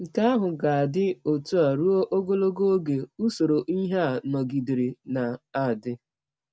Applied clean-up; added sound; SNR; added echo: none; none; none; none.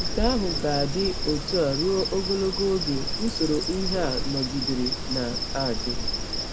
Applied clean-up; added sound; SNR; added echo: none; Insect; 1 dB; none.